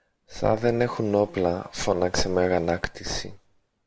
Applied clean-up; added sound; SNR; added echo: none; none; none; none.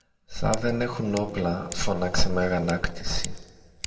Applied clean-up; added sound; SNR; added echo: none; Scissors; 18 dB; reverberation time 1.3 s.